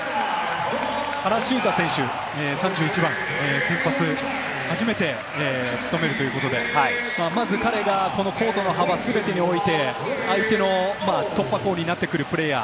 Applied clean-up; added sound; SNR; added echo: none; none; none; none.